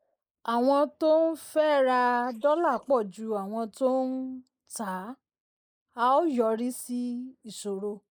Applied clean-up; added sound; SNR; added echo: neural mask model Resemble Enhance denoiser.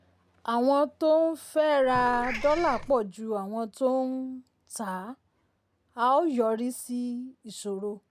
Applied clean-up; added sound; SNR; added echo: none; Meow / Purr; 9 dB; none.